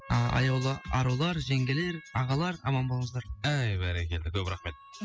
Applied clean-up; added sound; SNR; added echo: classical method spectral subtraction.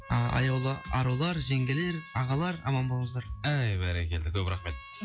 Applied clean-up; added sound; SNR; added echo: classical method log-MMSE.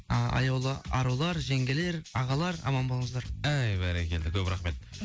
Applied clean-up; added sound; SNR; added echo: none; none; none; none.